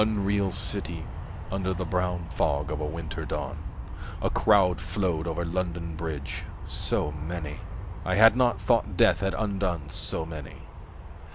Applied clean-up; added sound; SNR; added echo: none; Aircraft; 8 dB; none.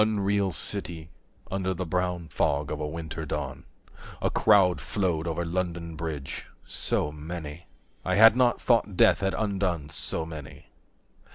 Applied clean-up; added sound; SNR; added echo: none; none; none; none.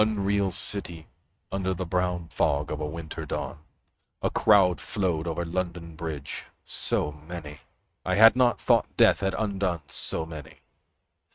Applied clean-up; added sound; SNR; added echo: neural mask model RNNoise.